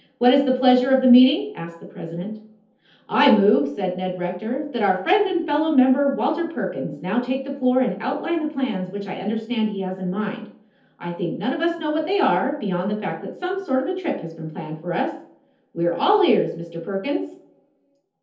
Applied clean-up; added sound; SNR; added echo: none; none; none; reverberation time 0.5 s.